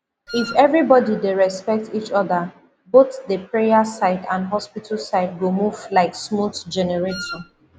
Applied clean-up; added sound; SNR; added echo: none; Wind instrument, woodwind instrument; 13 dB; none.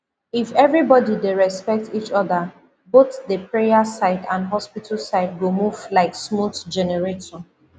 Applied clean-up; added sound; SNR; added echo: none; none; none; none.